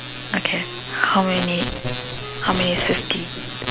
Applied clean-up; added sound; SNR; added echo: none; Wind instrument, woodwind instrument; 17 dB; none.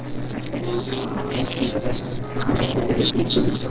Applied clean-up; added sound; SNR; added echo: neural separator model SepFormer DNS4.